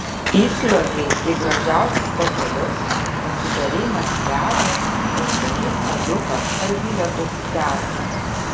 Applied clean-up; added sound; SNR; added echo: none; Walk, footsteps; -2 dB; reverberation time 0.8 s.